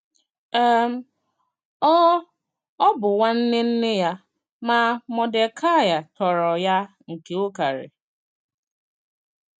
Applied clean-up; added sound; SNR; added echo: none; none; none; none.